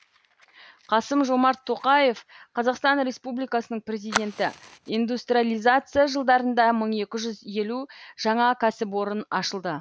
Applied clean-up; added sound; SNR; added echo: none; Fire; 18 dB; none.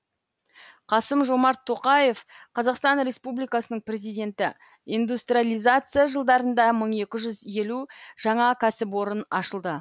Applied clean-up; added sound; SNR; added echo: none; none; none; none.